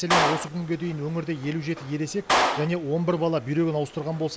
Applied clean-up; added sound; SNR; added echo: none; Clapping; 2 dB; none.